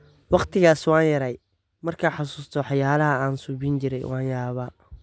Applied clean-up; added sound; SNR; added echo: none; none; none; none.